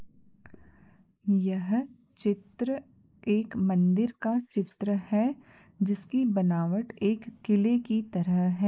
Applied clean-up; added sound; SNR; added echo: neural mask model Resemble Enhance denoiser.